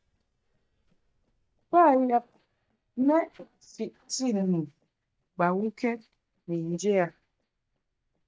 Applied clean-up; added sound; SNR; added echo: neural mask model DeepFilterNet 3.